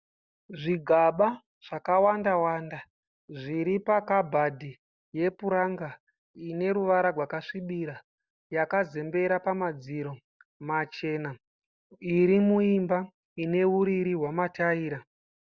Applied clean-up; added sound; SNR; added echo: none; none; none; none.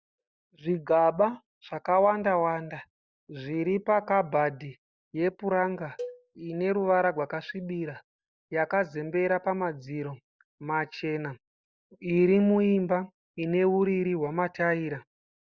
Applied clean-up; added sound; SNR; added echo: neural mask model DeepFilterNet 3.